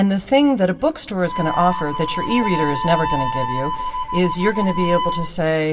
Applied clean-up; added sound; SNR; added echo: none; Harmonica; 5 dB; reverberation time 0.8 s.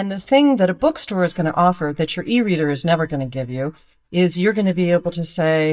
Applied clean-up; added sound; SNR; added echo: neural mask model DeepFilterNet 3.